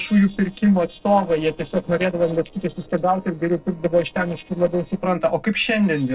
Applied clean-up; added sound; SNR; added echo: neural separator model SepFormer DNS4.